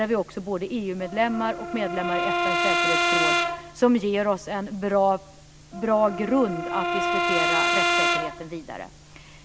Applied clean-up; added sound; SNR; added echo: none; Brass instrument; 0 dB; none.